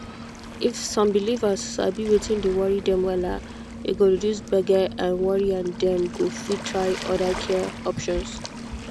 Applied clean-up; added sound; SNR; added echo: none; Waves, surf; 11 dB; none.